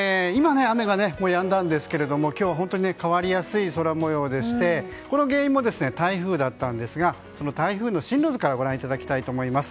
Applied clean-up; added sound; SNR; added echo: none; none; none; none.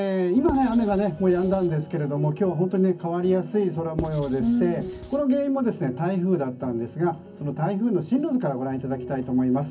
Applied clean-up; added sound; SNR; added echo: none; Writing; 13 dB; reverberation time 0.3 s.